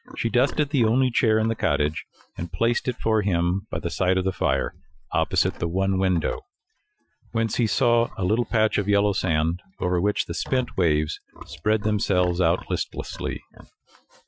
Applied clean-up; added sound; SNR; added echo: classical method Wiener filter.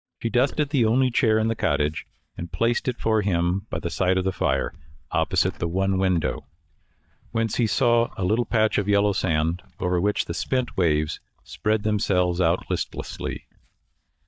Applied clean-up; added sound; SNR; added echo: neural mask model DeepFilterNet 3.